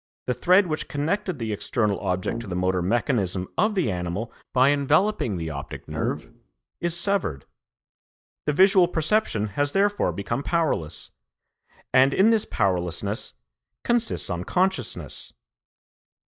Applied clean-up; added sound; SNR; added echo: neural mask model DeepFilterNet 3.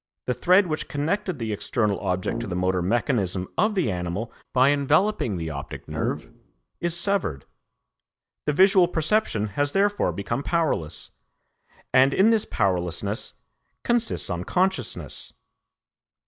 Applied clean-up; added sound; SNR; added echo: none; Brass instrument; 9 dB; none.